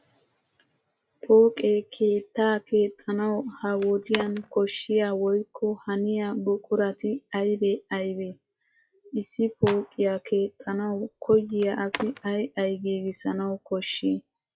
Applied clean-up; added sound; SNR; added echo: classical method log-MMSE.